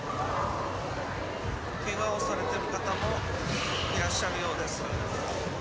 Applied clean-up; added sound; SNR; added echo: none; none; none; none.